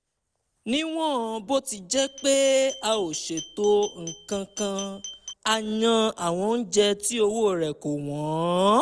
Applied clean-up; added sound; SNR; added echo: none; Glass; 15 dB; none.